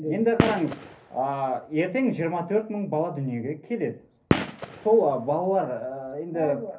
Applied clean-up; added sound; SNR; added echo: none; Gunshot, gunfire; 5 dB; reverberation time 0.3 s.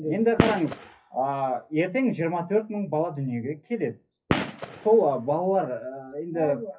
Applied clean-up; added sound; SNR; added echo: classical method WPE with log-MMSE.